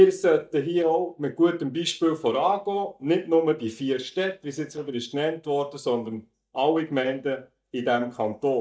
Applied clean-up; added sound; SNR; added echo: neural mask model DeepFilterNet 3.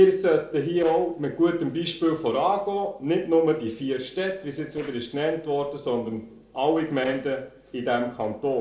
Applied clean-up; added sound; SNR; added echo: neural separator model SepFormer DNS4.